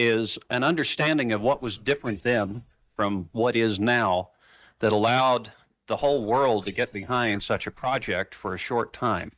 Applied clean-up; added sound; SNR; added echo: neural mask model DeepFilterNet 3.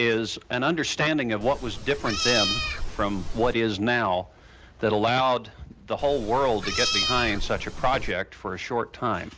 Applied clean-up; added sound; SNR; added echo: none; Meow; 3 dB; none.